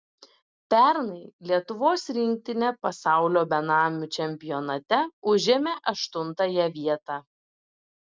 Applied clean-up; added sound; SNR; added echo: none; none; none; none.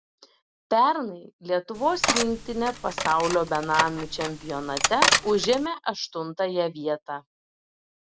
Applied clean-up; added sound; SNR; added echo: none; Cutlery, silverware; 1 dB; none.